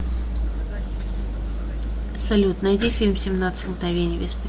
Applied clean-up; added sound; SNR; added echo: none; none; none; none.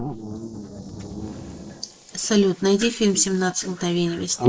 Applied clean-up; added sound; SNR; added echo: neural mask model Resemble Enhance denoiser.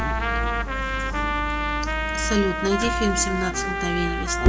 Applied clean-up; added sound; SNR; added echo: none; Dog + Trumpet; 0 dB; none.